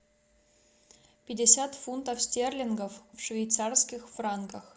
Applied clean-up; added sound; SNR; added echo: none; none; none; none.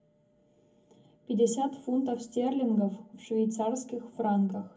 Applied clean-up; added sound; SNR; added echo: none; none; none; reverberation time 0.3 s.